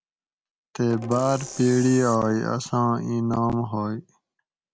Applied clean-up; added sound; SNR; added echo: none; Percussion; 16 dB; none.